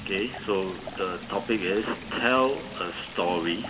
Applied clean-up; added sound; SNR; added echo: none; Stream; 12 dB; reverberation time 1.3 s.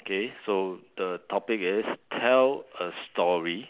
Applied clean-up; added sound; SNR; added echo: none; none; none; none.